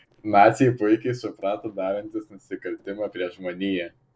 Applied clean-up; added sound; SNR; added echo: neural separator model SepFormer DNS4.